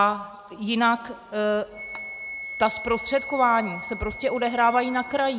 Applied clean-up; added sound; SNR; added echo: none; Wind instrument, woodwind instrument; 13 dB; none.